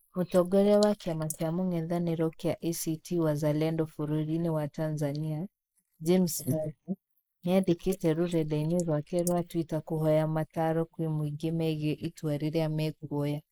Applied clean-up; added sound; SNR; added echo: neural mask model Resemble Enhance denoiser.